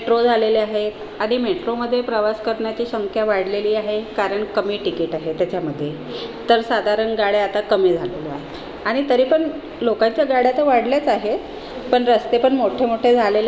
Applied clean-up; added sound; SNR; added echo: none; none; none; none.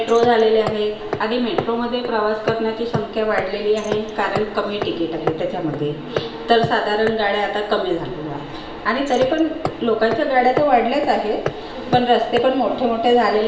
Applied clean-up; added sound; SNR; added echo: none; Hammer; 10 dB; reverberation time 0.8 s.